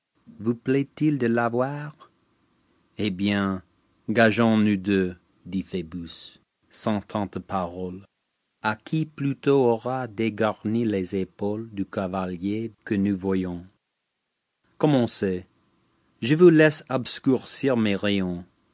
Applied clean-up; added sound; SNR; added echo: none; none; none; none.